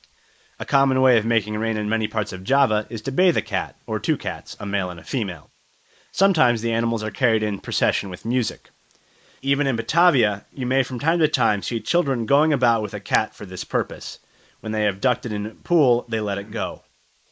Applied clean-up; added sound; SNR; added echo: neural mask model Resemble Enhance denoiser.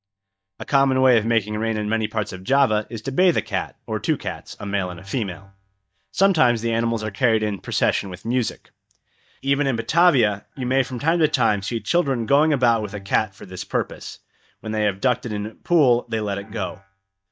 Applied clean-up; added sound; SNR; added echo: neural mask model DeepFilterNet 3.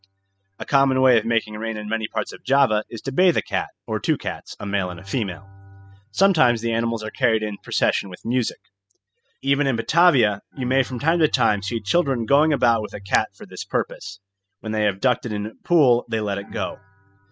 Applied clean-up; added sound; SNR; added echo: classical method spectral subtraction.